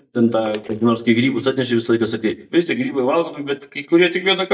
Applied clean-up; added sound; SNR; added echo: neural mask model DeepFilterNet 3.